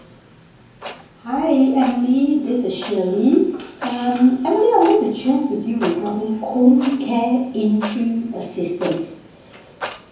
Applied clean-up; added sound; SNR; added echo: none; Clock; 18 dB; reverberation time 0.7 s.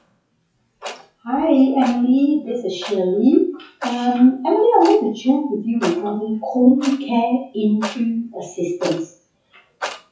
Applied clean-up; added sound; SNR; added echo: classical method WPE with log-MMSE.